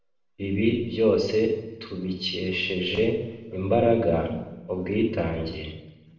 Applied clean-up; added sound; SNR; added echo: none; none; none; reverberation time 0.8 s.